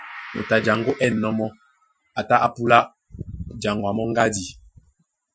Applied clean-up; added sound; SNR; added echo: classical method Wiener filter.